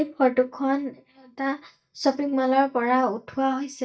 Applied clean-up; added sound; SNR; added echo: neural mask model DeepFilterNet 3.